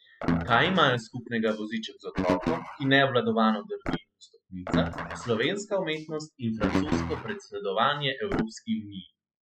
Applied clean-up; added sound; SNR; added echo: classical method spectral subtraction.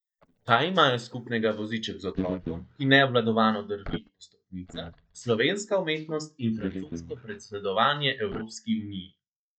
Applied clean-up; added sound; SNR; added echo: neural mask model DeepFilterNet 3.